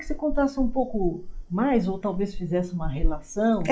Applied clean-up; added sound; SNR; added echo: classical method log-MMSE.